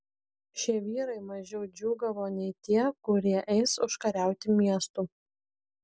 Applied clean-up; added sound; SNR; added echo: none; none; none; none.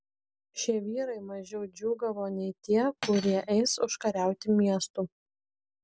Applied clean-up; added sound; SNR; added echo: none; Cutlery, silverware; 15 dB; none.